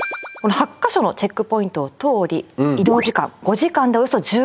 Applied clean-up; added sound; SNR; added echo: none; none; none; none.